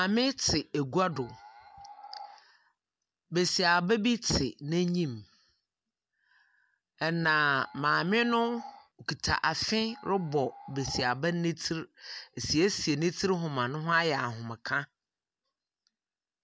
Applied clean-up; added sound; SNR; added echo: none; Animal; 18 dB; none.